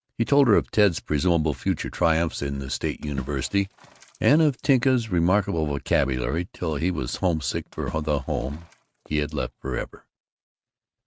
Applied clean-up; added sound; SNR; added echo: neural mask model RNNoise.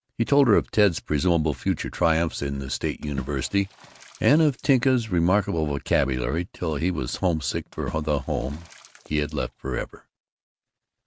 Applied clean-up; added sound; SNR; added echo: none; Water / Splash, splatter; 20 dB; none.